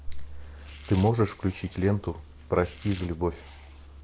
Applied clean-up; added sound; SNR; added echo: none; Truck + Domestic sounds, home sounds; 17 dB; none.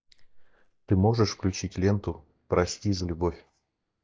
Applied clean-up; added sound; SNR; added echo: neural mask model DeepFilterNet 3.